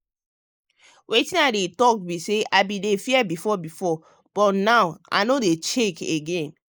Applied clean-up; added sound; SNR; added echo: neural mask model Resemble Enhance denoiser.